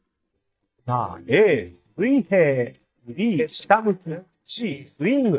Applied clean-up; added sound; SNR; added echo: neural mask model DeepFilterNet 3.